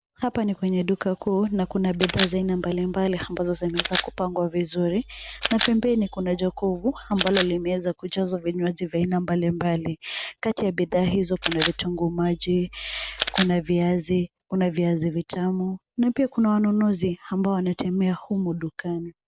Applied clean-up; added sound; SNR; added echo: none; Camera; 8 dB; none.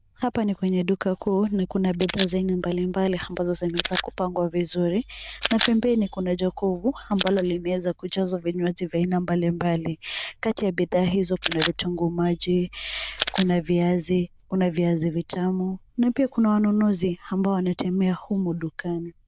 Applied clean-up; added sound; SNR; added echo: neural diffusion model UNIVERSE++.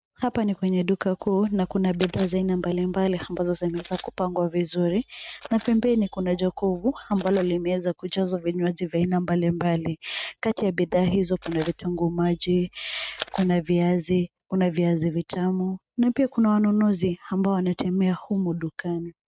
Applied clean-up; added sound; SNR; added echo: neural mask model RNNoise.